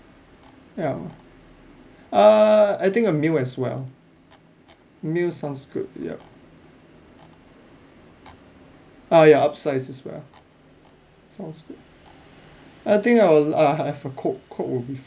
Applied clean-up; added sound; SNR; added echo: none; none; none; none.